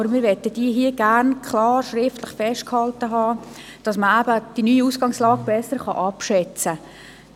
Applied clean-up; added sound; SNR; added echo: none; none; none; none.